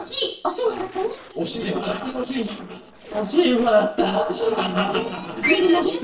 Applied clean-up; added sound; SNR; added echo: neural separator model SepFormer DNS4.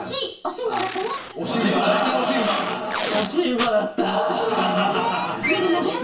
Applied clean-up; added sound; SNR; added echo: none; Packing tape, duct tape; 10 dB; reverberation time 0.2 s.